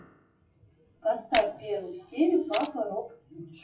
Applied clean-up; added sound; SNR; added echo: classical method WPE with log-MMSE.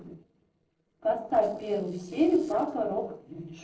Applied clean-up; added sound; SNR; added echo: neural separator model SepFormer DNS4.